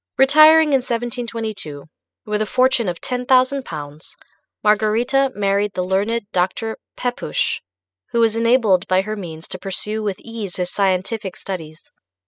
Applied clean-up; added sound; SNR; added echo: classical method spectral subtraction.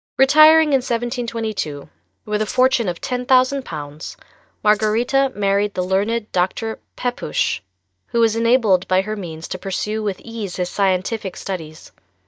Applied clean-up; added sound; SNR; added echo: neural mask model DeepFilterNet 3.